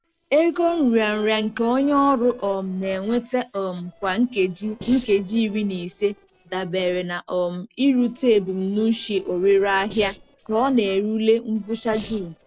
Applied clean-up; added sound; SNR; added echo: neural separator model SepFormer DNS4.